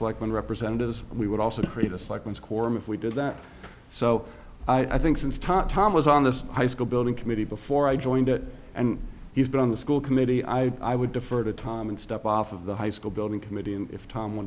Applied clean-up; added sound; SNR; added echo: none; Thunder; 13 dB; none.